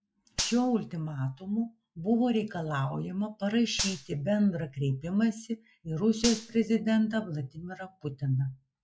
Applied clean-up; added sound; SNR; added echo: classical method log-MMSE.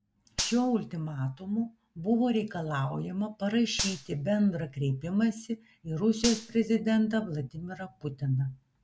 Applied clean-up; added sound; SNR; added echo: none; Gunshot, gunfire; 9 dB; none.